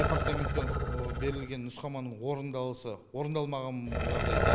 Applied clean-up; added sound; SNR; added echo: none; Growling; -3 dB; none.